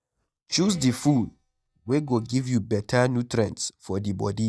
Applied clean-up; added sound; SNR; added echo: neural mask model DeepFilterNet 3.